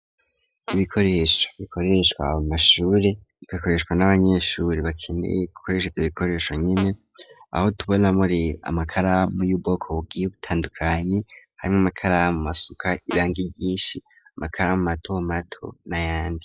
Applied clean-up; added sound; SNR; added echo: classical method log-MMSE.